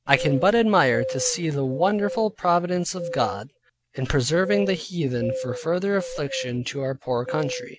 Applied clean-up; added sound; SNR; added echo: none; Bird vocalization, bird call, bird song; 11 dB; none.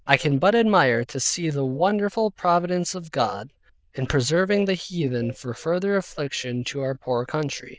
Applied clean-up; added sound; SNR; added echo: neural diffusion model UNIVERSE++.